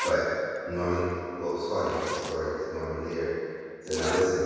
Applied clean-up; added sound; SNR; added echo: none; Zipper (clothing); 11 dB; reverberation time 2.2 s.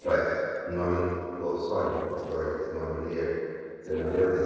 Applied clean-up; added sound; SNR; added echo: neural separator model SepFormer DNS4.